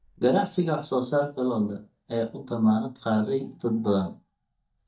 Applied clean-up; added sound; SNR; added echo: neural mask model DeepFilterNet 3.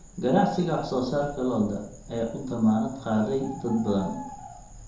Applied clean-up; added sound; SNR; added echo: none; Bird; 18 dB; reverberation time 2.6 s.